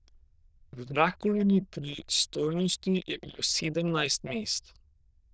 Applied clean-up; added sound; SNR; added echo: neural diffusion model UNIVERSE++.